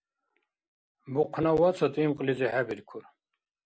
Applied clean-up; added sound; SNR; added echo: none; none; none; none.